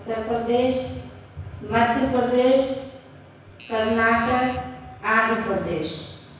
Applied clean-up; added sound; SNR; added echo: none; Doorbell; 18 dB; reverberation time 1.1 s.